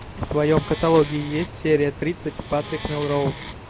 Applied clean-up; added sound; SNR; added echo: none; Wood + Rain; 13 dB; none.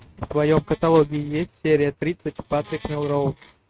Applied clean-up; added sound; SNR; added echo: neural mask model RNNoise.